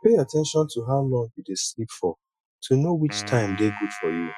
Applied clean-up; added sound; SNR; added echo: classical method Wiener filter.